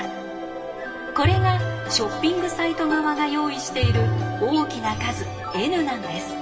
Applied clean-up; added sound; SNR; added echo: none; Bowed string instrument; 2 dB; reverberation time 1.4 s.